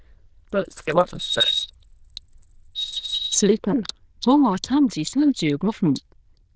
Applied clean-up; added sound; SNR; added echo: neural diffusion model UNIVERSE++.